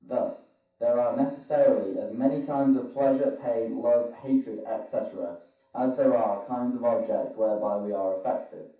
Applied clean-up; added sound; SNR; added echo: none; none; none; reverberation time 0.7 s.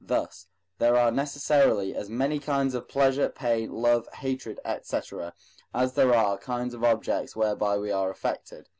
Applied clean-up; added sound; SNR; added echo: none; none; none; none.